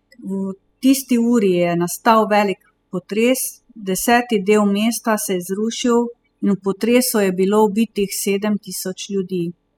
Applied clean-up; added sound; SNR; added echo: classical method spectral subtraction.